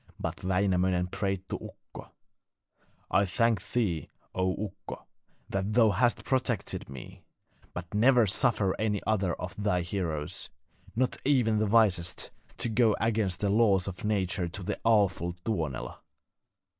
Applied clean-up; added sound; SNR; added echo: none; none; none; none.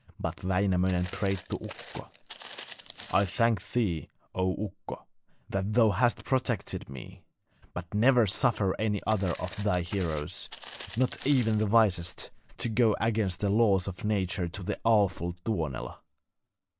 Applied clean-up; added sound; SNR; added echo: none; Walk, footsteps; 10 dB; none.